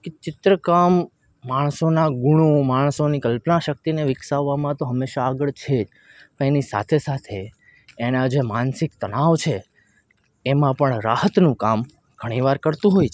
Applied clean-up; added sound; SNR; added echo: none; none; none; none.